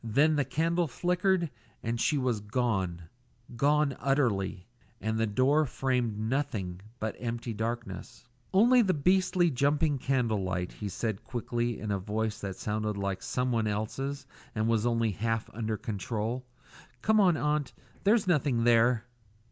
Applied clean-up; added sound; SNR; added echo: none; none; none; none.